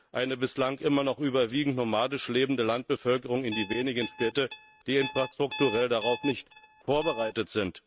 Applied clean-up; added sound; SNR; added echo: neural mask model RNNoise.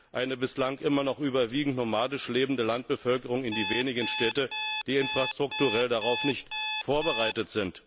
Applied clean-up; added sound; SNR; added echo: none; Alarm; 5 dB; none.